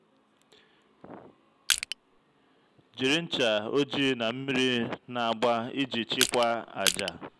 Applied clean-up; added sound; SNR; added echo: none; Crushing; 0 dB; none.